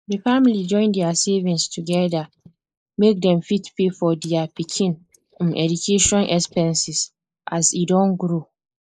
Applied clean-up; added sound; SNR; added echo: neural mask model Resemble Enhance denoiser.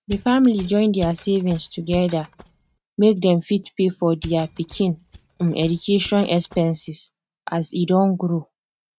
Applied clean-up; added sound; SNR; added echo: neural mask model RNNoise.